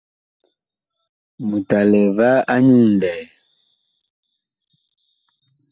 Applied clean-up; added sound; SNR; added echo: none; none; none; none.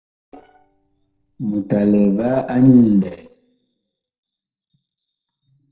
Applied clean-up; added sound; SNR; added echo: neural separator model SepFormer DNS4.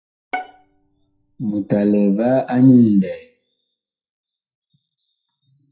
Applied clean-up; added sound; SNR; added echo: classical method WPE with log-MMSE.